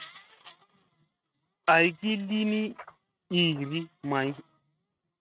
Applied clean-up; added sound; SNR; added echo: neural mask model RNNoise.